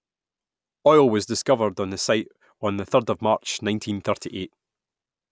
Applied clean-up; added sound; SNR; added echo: none; none; none; none.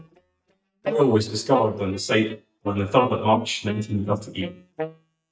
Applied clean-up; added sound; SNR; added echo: neural mask model DeepFilterNet 3.